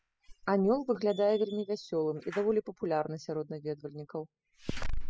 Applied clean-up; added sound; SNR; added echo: classical method spectral subtraction.